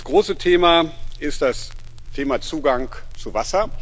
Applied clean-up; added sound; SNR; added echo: none; Crackle; 8 dB; none.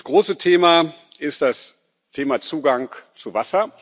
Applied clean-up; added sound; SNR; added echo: none; none; none; none.